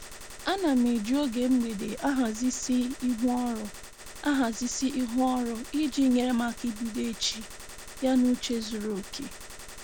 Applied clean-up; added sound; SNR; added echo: none; Gunshot, gunfire; 14 dB; none.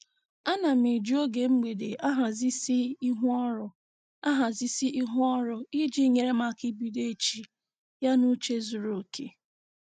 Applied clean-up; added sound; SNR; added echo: none; none; none; none.